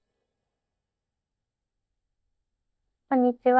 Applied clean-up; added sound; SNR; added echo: neural mask model DeepFilterNet 3.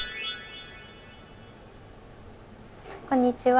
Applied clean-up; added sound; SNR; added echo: none; none; none; none.